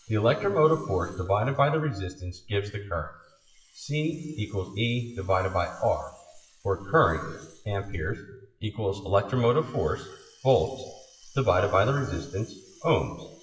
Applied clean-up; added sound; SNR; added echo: classical method WPE with log-MMSE.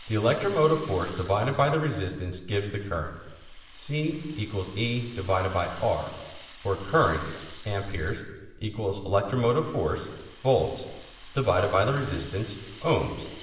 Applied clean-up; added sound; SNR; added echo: none; Rattle (instrument); 19 dB; reverberation time 1.2 s.